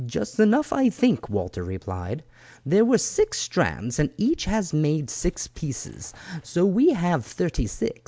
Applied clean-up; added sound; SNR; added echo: none; none; none; none.